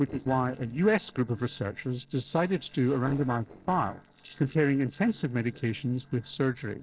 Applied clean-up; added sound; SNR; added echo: neural separator model SepFormer DNS4.